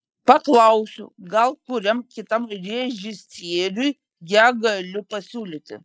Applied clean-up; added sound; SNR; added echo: neural mask model Resemble Enhance denoiser.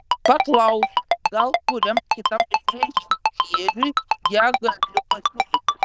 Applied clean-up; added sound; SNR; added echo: neural diffusion model UNIVERSE++.